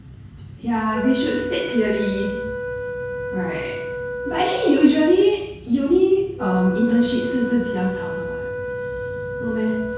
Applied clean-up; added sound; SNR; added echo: none; Wind instrument, woodwind instrument; 7 dB; reverberation time 0.6 s.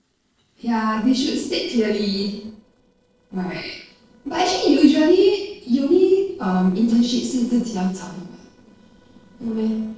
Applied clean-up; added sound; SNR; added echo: neural separator model SepFormer DNS4.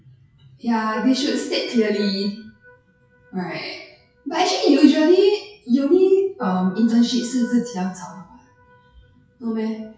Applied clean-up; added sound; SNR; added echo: classical method WPE with log-MMSE.